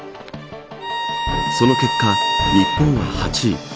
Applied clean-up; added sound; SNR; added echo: none; Bowed string instrument; 2 dB; none.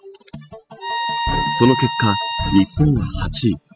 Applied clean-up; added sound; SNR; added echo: classical method spectral subtraction.